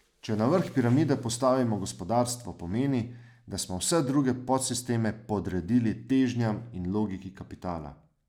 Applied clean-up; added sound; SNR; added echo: none; none; none; none.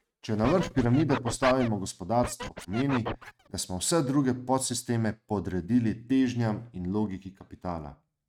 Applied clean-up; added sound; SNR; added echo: neural mask model RNNoise.